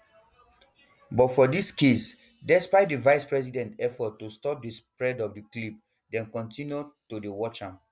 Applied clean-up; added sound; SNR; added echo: none; none; none; none.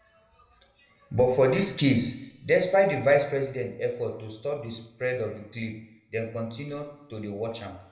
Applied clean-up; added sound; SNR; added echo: none; none; none; reverberation time 0.7 s.